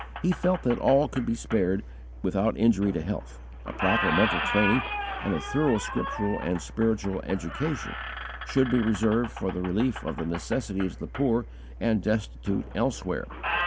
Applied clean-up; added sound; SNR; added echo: none; Squeak; 8 dB; none.